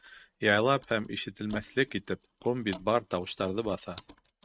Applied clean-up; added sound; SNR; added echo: neural mask model RNNoise.